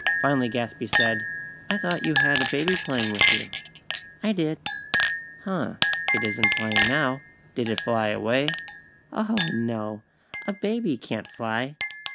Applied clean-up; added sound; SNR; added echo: none; Chink, clink; -3 dB; none.